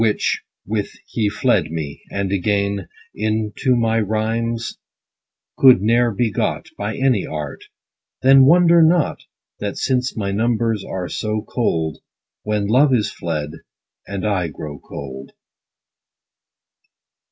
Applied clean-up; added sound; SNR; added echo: none; none; none; none.